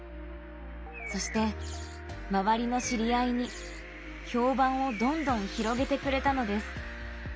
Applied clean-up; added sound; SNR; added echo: none; Bird; 15 dB; none.